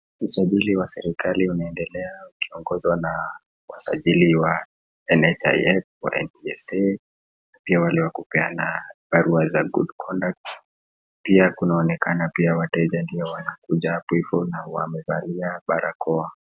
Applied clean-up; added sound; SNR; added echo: none; none; none; none.